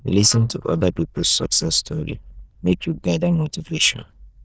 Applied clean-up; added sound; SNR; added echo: neural diffusion model UNIVERSE++.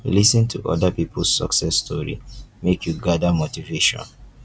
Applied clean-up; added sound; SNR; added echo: none; none; none; none.